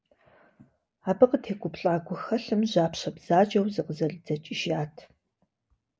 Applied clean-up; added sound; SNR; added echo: none; none; none; none.